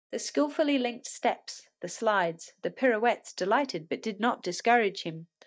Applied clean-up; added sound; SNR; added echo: neural mask model DeepFilterNet 3.